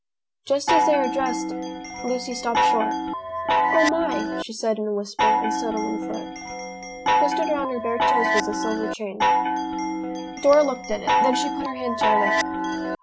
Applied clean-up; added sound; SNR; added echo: none; Chime; -3 dB; none.